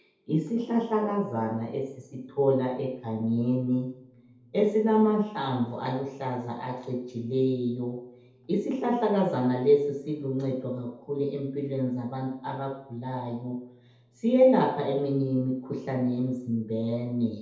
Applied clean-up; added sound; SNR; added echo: none; none; none; reverberation time 0.8 s.